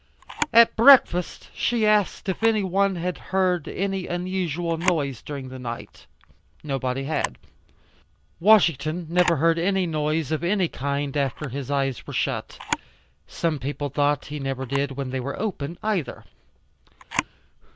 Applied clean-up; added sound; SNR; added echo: none; Camera; 14 dB; none.